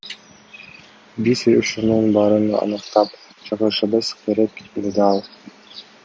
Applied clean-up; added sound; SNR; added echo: none; none; none; none.